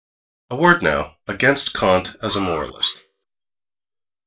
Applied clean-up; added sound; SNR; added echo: neural mask model DeepFilterNet 3.